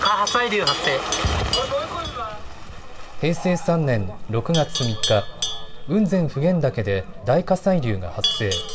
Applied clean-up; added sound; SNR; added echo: none; Livestock, farm animals, working animals; 9 dB; reverberation time 1.6 s.